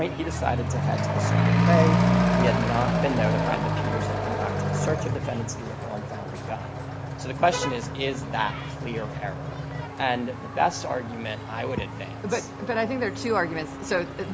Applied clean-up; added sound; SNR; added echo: none; Accelerating, revving, vroom / Truck; -3 dB; none.